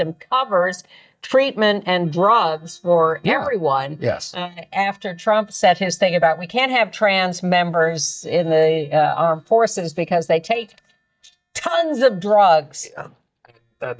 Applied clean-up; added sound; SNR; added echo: neural mask model DeepFilterNet 3.